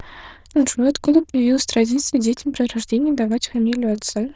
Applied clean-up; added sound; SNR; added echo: neural diffusion model UNIVERSE++.